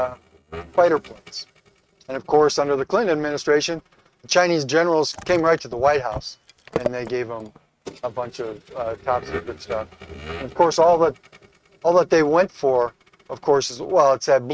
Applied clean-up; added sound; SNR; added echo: neural mask model RNNoise.